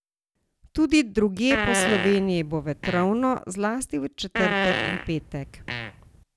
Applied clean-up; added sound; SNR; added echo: none; Fart; 3 dB; none.